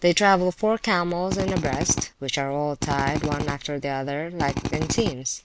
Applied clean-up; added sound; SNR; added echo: none; Drill; 3 dB; none.